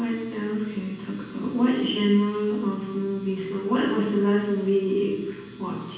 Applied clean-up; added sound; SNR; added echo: none; none; none; reverberation time 1.2 s.